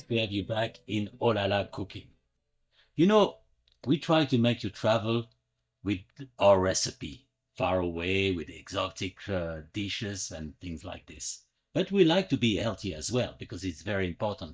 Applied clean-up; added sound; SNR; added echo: neural mask model DeepFilterNet 3.